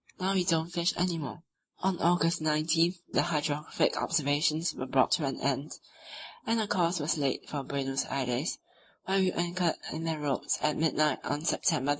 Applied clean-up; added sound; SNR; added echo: neural mask model Resemble Enhance denoiser.